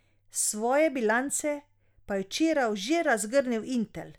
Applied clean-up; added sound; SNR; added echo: none; none; none; none.